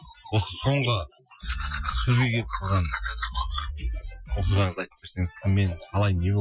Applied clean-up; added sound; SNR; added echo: classical method Wiener filter.